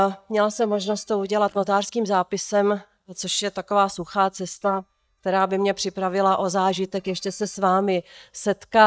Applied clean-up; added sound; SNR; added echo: neural mask model DeepFilterNet 3.